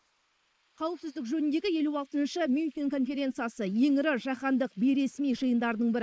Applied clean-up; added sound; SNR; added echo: neural mask model Resemble Enhance denoiser.